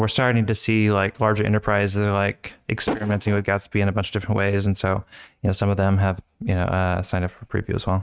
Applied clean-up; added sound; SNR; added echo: neural mask model RNNoise.